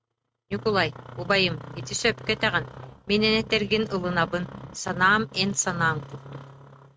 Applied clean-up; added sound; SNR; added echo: neural mask model RNNoise.